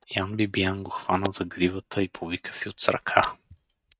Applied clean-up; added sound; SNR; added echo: neural mask model RNNoise.